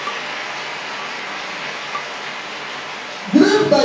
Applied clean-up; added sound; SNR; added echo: none; Bowed string instrument; 19 dB; reverberation time 0.6 s.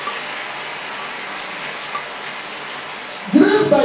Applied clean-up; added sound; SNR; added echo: neural separator model SepFormer DNS4.